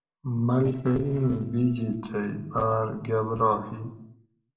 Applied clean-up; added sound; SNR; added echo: neural separator model SepFormer DNS4.